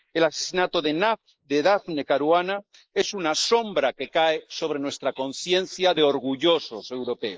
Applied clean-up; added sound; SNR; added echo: neural mask model Resemble Enhance denoiser.